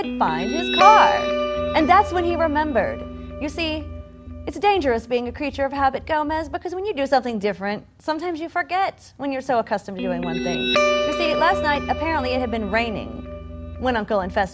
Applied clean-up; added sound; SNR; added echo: none; Guitar; 5 dB; none.